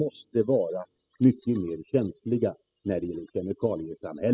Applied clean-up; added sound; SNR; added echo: classical method spectral subtraction.